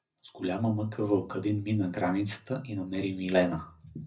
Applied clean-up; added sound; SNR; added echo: none; none; none; reverberation time 0.4 s.